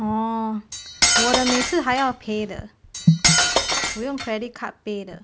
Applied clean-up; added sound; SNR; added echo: none; Cutlery, silverware; -2 dB; none.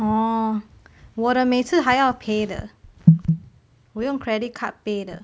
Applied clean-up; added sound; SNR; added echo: none; none; none; none.